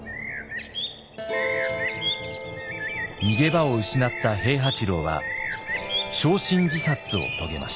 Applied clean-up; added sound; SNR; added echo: none; Bird; 7 dB; none.